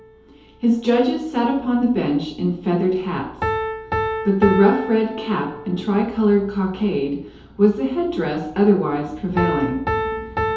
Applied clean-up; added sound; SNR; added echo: none; Piano; 8 dB; reverberation time 2.2 s.